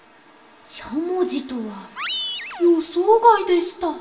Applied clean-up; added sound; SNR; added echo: none; Animal; 10 dB; reverberation time 0.6 s.